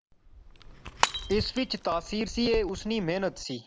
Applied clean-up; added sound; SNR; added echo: none; Shatter / Crushing; 5 dB; none.